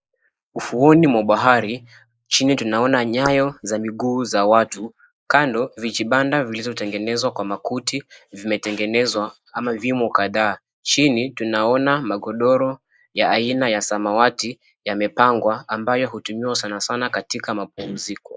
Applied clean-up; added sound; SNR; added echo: neural mask model Resemble Enhance denoiser.